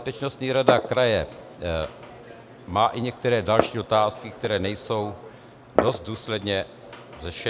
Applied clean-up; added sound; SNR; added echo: none; Glass; 6 dB; none.